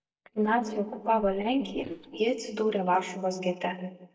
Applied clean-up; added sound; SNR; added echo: neural mask model DeepFilterNet 3.